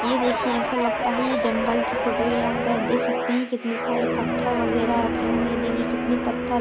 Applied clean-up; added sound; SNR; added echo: none; Guitar; -1 dB; none.